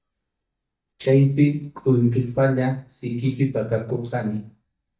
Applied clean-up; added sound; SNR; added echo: neural mask model DeepFilterNet 3.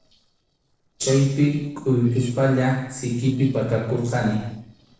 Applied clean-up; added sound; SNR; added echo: neural separator model SepFormer DNS4.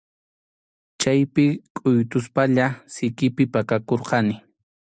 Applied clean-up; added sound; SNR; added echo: none; none; none; none.